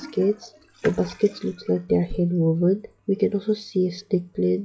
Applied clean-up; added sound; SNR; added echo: classical method log-MMSE.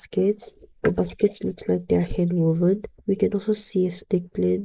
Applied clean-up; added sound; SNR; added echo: neural mask model Resemble Enhance denoiser.